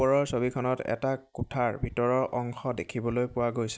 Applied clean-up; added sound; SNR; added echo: none; none; none; none.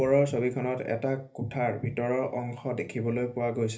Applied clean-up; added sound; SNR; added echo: none; none; none; reverberation time 0.3 s.